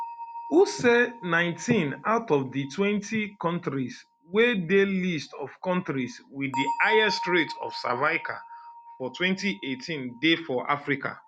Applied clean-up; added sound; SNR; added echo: none; Bell; 13 dB; none.